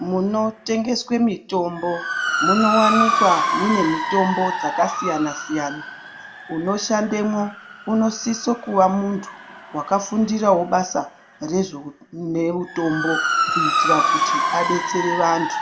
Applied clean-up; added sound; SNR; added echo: none; Motor vehicle (road) / Siren; 3 dB; reverberation time 0.3 s.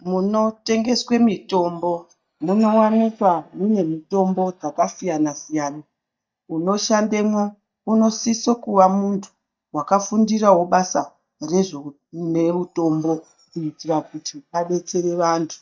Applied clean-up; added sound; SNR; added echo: neural mask model DeepFilterNet 3.